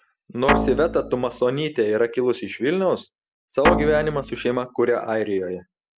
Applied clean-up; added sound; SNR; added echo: none; Guitar; 1 dB; none.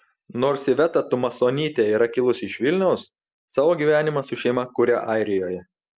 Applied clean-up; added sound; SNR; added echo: none; none; none; none.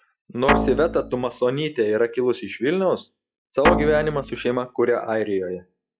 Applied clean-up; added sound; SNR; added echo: classical method log-MMSE.